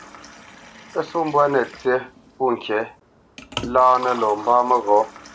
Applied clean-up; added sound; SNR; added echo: none; Liquid; 17 dB; none.